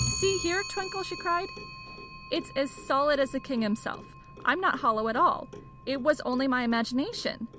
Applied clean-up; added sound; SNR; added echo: none; Clock; 11 dB; none.